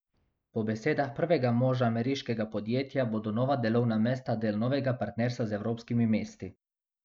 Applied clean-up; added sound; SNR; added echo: none; none; none; none.